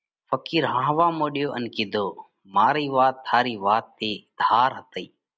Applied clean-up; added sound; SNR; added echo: none; none; none; none.